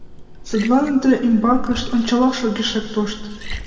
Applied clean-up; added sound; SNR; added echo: none; Liquid; 11 dB; reverberation time 1.8 s.